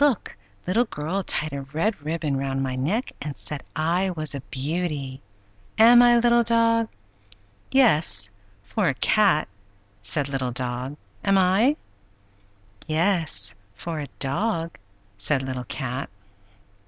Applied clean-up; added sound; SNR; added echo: none; none; none; none.